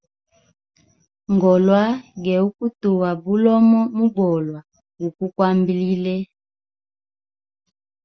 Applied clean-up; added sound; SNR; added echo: none; none; none; none.